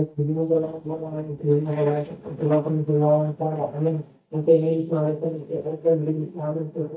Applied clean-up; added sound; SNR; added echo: neural mask model DeepFilterNet 3.